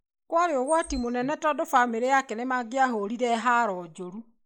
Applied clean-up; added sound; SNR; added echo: neural mask model Resemble Enhance denoiser.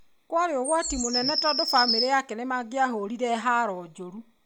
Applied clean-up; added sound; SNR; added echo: none; Bird vocalization, bird call, bird song; 3 dB; none.